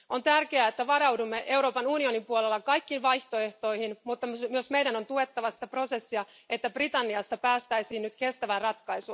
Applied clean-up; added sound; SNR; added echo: none; none; none; none.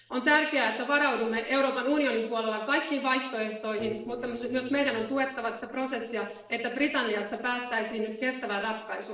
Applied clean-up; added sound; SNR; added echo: neural separator model SepFormer DNS4.